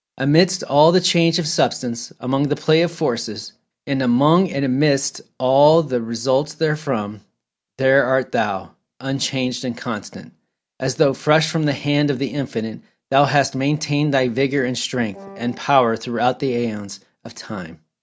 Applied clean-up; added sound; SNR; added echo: none; Wind instrument, woodwind instrument; 20 dB; none.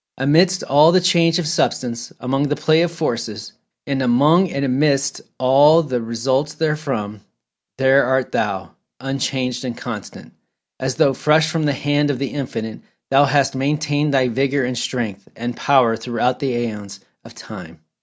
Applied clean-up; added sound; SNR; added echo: none; none; none; none.